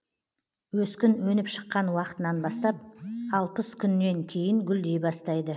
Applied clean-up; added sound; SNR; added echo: none; none; none; none.